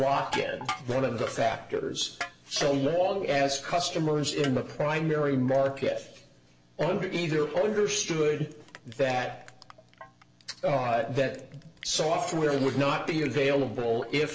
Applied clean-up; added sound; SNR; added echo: none; Crushing; 18 dB; reverberation time 0.7 s.